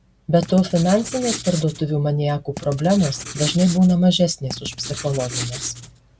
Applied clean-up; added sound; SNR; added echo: none; Writing; 12 dB; none.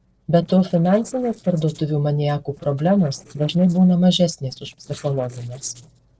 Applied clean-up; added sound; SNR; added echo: neural separator model SepFormer DNS4.